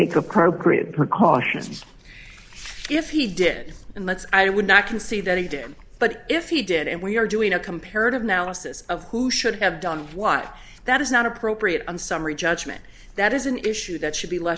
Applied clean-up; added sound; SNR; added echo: none; none; none; none.